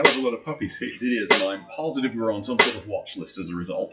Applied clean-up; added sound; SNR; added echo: classical method WPE with log-MMSE.